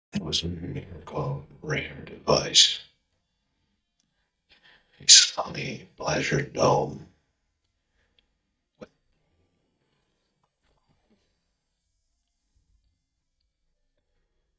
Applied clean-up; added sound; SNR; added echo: neural mask model DeepFilterNet 3.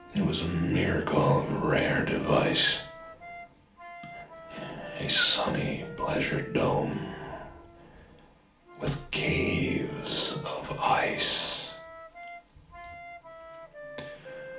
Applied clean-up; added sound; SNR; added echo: none; Wind instrument, woodwind instrument; 17 dB; reverberation time 0.4 s.